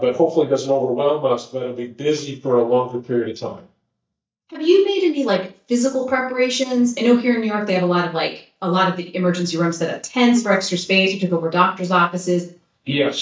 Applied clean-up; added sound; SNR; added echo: neural mask model DeepFilterNet 3.